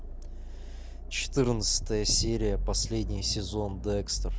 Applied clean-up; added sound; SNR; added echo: none; Accelerating, revving, vroom; 3 dB; none.